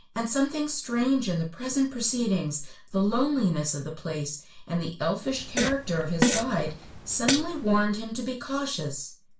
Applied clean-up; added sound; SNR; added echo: none; Fart; 2 dB; reverberation time 0.3 s.